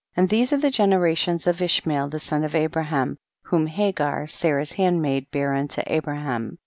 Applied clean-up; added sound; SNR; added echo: none; none; none; none.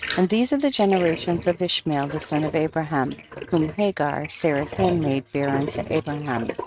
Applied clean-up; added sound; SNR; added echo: neural mask model RNNoise.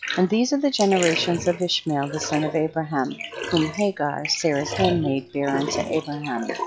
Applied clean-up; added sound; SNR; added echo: classical method log-MMSE.